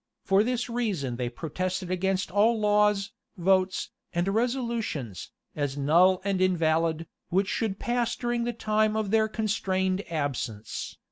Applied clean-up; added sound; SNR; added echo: none; none; none; none.